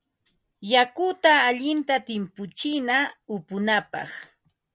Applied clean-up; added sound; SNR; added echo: none; none; none; none.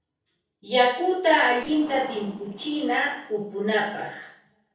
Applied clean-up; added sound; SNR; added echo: neural separator model SepFormer DNS4.